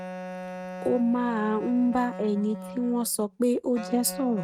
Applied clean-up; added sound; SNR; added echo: neural mask model RNNoise.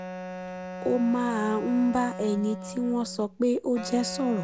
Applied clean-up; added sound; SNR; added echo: none; Wind instrument, woodwind instrument; 11 dB; none.